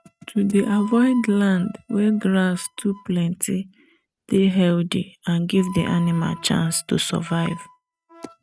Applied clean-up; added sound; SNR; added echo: neural mask model RNNoise.